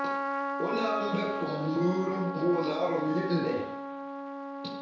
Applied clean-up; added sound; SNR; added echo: none; Trumpet; 4 dB; reverberation time 0.7 s.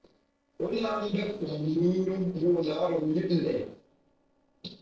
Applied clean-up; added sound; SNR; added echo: neural separator model SepFormer DNS4.